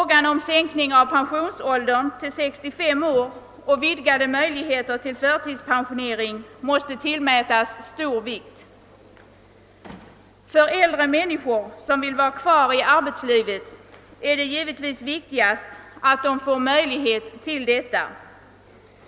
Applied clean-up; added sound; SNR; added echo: none; none; none; none.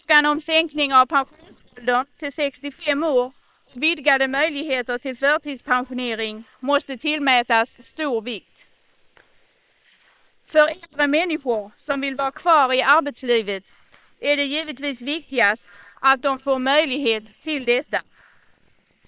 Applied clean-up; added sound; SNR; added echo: neural separator model SepFormer WHAM!.